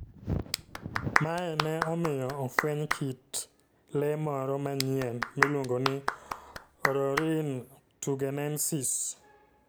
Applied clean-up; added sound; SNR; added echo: none; Clapping; 3 dB; none.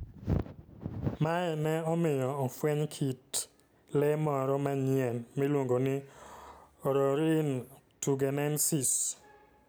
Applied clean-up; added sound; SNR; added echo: none; none; none; none.